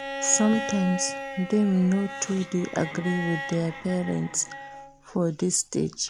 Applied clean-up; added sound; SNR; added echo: none; Bowed string instrument; 10 dB; none.